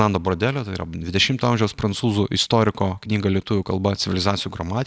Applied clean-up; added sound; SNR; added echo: none; none; none; none.